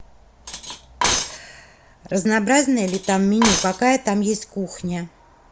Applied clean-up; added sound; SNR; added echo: none; Cutlery, silverware; 6 dB; none.